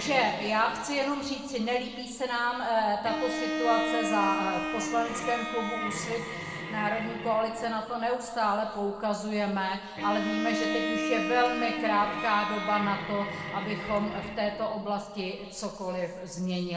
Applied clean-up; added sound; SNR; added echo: none; Bowed string instrument; 6 dB; reverberation time 1.7 s.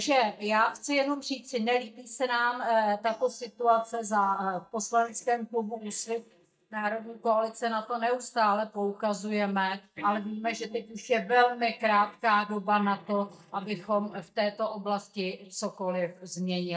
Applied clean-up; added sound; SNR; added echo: neural mask model DeepFilterNet 3.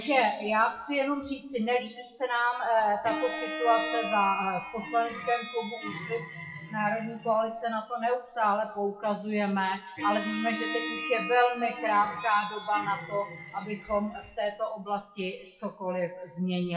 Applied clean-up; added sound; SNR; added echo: classical method WPE with log-MMSE.